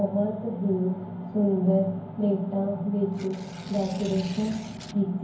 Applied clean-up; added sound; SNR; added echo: none; Tearing; 19 dB; reverberation time 0.9 s.